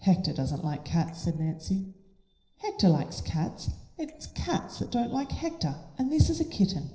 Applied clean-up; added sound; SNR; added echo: neural separator model SepFormer DNS4.